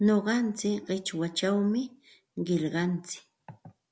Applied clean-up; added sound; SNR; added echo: none; none; none; none.